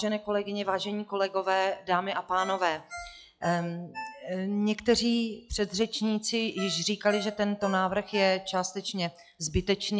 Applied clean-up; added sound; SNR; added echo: classical method log-MMSE.